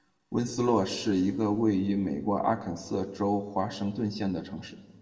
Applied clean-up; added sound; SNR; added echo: none; none; none; reverberation time 1.1 s.